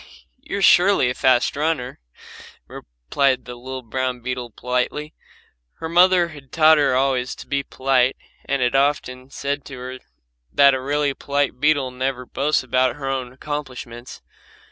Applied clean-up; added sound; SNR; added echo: none; none; none; none.